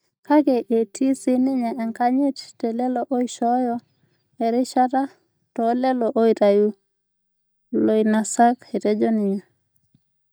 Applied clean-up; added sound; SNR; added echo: neural mask model DeepFilterNet 3.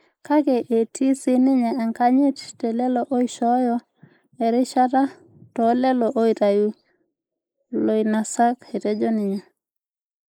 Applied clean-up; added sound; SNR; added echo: neural mask model Resemble Enhance denoiser.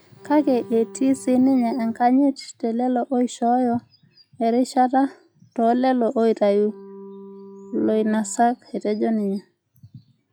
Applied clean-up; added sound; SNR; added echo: classical method log-MMSE.